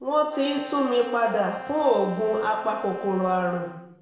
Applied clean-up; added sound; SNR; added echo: none; Brass instrument; 14 dB; reverberation time 0.8 s.